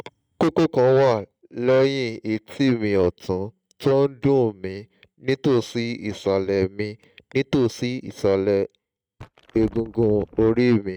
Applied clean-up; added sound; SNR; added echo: neural mask model RNNoise.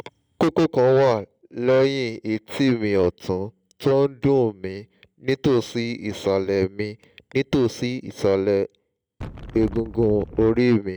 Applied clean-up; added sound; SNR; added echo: none; Wind; 12 dB; none.